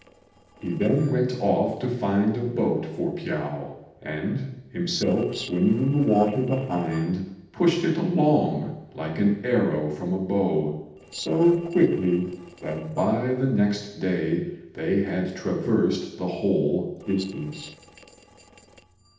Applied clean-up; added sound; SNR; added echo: neural separator model SepFormer DNS4.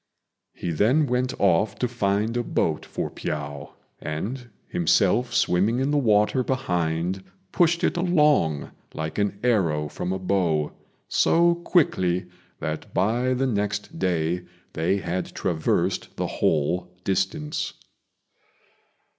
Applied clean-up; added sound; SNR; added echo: none; none; none; none.